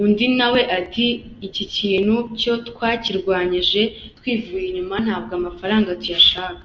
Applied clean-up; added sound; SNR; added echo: none; none; none; none.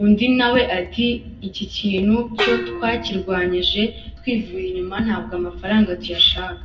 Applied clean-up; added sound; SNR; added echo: none; Gong; 11 dB; reverberation time 0.4 s.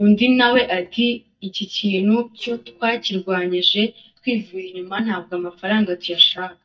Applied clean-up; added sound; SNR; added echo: neural mask model DeepFilterNet 3.